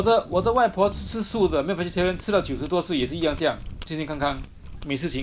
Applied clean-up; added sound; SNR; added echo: none; Mechanisms; 13 dB; none.